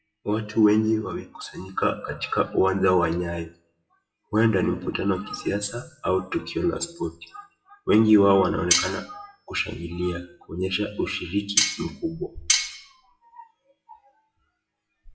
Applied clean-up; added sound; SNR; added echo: classical method WPE with log-MMSE.